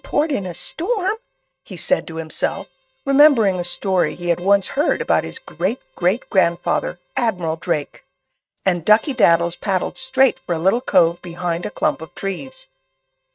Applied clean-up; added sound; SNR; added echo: neural mask model RNNoise.